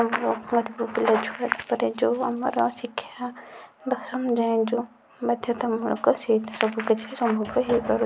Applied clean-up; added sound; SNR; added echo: none; none; none; none.